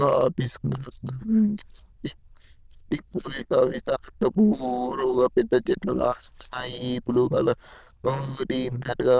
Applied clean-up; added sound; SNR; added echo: neural diffusion model UNIVERSE++.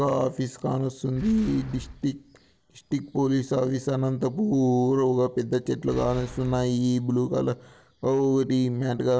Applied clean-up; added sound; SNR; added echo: none; Boom; 19 dB; none.